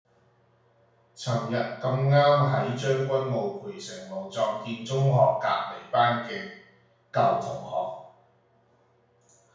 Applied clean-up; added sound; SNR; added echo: none; none; none; reverberation time 0.7 s.